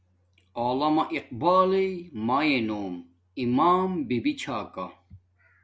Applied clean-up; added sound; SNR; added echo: none; none; none; none.